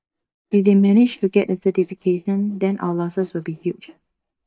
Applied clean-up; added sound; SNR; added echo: neural mask model DeepFilterNet 3.